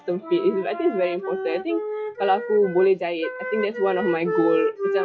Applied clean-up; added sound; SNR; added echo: classical method WPE with log-MMSE.